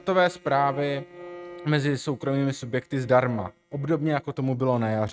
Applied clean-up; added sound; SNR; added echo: neural mask model RNNoise.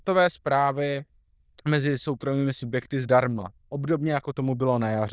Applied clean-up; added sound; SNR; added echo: neural diffusion model UNIVERSE++.